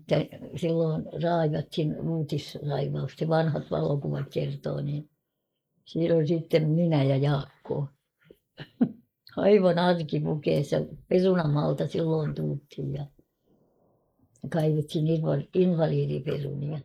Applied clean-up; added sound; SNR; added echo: neural mask model Resemble Enhance denoiser.